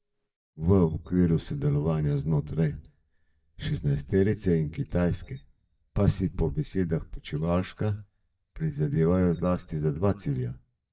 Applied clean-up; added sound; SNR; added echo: neural mask model DeepFilterNet 3.